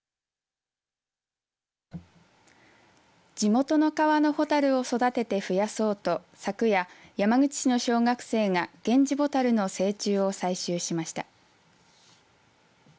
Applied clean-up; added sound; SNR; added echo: none; none; none; none.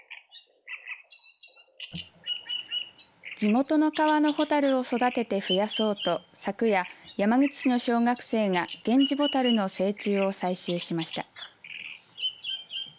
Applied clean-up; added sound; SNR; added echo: none; Bird vocalization, bird call, bird song; 12 dB; none.